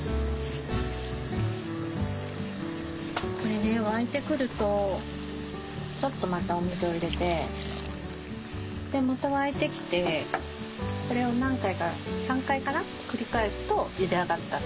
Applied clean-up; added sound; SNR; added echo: none; none; none; none.